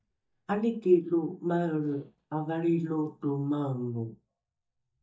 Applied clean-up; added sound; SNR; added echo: neural mask model DeepFilterNet 3.